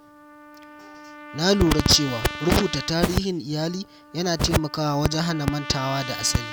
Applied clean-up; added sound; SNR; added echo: none; Trumpet; 14 dB; none.